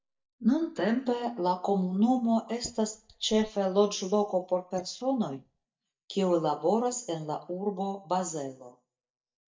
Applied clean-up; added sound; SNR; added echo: neural mask model DeepFilterNet 3.